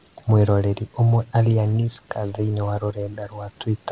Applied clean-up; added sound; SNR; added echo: none; none; none; none.